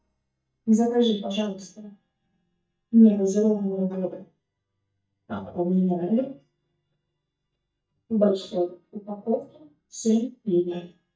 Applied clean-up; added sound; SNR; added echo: neural mask model DeepFilterNet 3.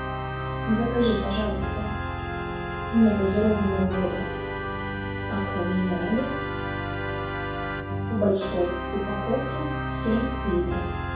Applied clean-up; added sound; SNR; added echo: none; Organ; 2 dB; reverberation time 0.7 s.